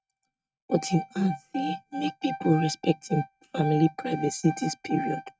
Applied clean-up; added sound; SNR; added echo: neural mask model RNNoise.